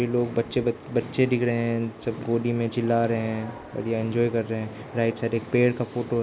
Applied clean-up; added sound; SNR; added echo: none; none; none; none.